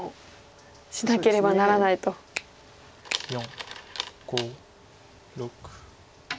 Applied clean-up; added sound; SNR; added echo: none; Finger snapping; 9 dB; none.